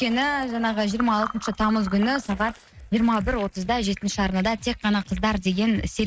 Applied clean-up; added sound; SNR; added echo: neural mask model RNNoise.